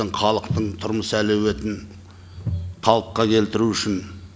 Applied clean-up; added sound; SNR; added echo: none; none; none; none.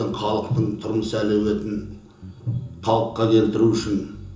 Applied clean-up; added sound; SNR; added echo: none; Bass guitar; 19 dB; reverberation time 0.6 s.